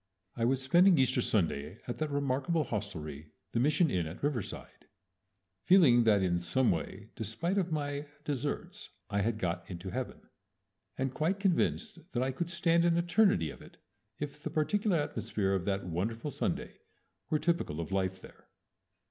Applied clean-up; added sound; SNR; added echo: none; none; none; none.